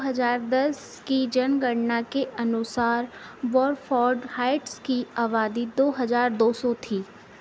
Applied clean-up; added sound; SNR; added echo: none; none; none; none.